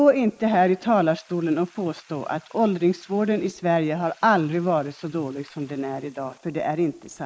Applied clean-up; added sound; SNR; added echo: neural mask model Resemble Enhance denoiser.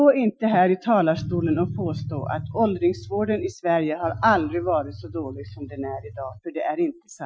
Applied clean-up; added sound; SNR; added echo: classical method Wiener filter.